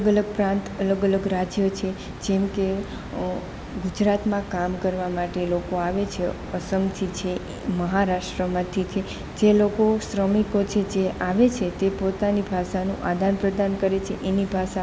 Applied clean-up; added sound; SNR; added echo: none; Water; 14 dB; none.